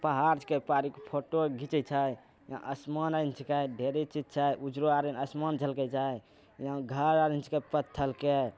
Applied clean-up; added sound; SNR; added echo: none; none; none; none.